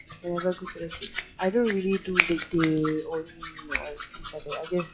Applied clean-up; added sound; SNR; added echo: classical method log-MMSE.